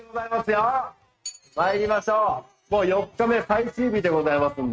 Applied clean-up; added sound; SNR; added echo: neural mask model RNNoise.